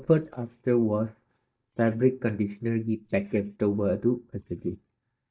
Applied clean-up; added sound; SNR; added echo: neural mask model DeepFilterNet 3.